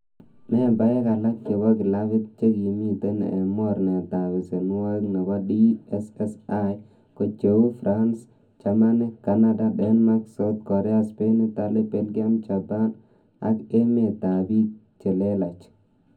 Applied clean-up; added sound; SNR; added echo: none; none; none; reverberation time 0.4 s.